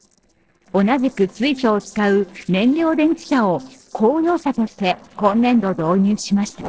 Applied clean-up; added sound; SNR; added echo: neural separator model SepFormer DNS4.